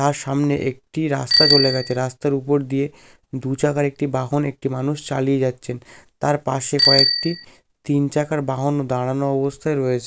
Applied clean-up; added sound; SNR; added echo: none; Bicycle bell; 2 dB; none.